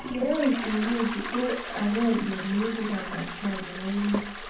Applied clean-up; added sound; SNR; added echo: none; Toilet flush; 7 dB; reverberation time 0.6 s.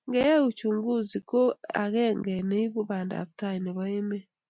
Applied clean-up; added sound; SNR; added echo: none; none; none; none.